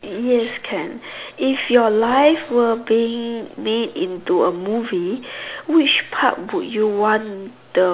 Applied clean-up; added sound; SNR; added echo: none; none; none; none.